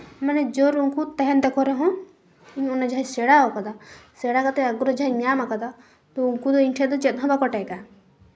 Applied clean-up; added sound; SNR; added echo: none; none; none; none.